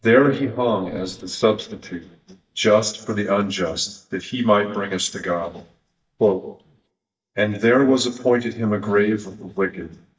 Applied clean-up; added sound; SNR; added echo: neural mask model DeepFilterNet 3.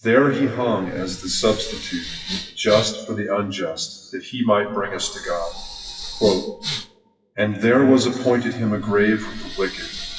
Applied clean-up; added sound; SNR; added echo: classical method WPE with log-MMSE.